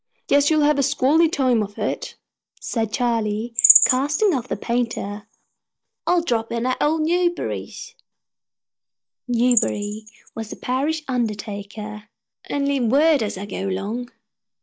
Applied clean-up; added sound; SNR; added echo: neural mask model DeepFilterNet 3.